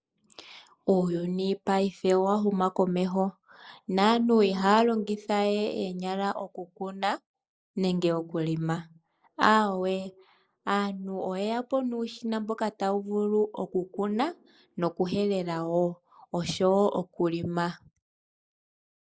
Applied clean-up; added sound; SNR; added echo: neural mask model Resemble Enhance denoiser.